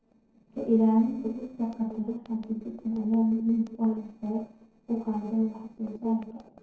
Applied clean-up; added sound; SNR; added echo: neural separator model SepFormer DNS4.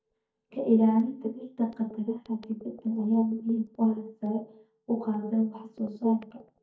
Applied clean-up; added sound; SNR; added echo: neural mask model DeepFilterNet 3.